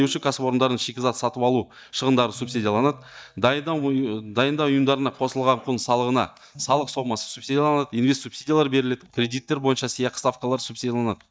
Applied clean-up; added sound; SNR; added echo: neural mask model DeepFilterNet 3.